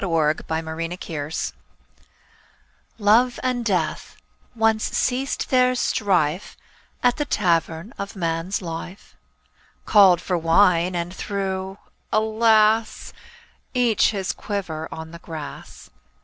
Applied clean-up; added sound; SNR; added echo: none; none; none; none.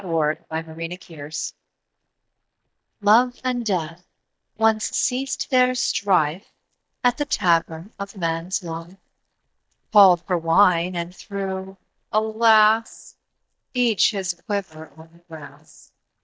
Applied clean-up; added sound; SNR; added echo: neural mask model DeepFilterNet 3.